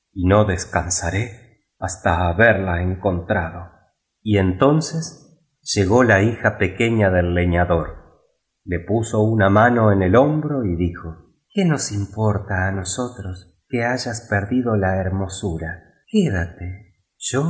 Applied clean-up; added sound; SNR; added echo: none; none; none; none.